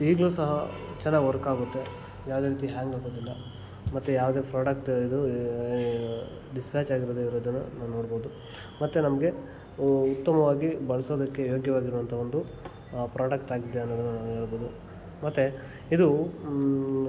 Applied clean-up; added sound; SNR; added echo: none; none; none; none.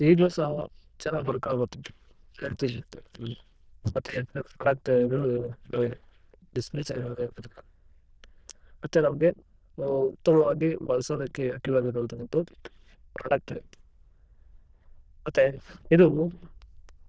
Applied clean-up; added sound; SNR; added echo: neural diffusion model UNIVERSE++.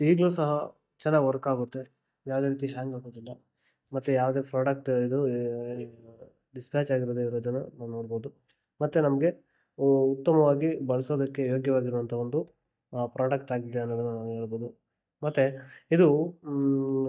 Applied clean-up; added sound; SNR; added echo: neural mask model DeepFilterNet 3.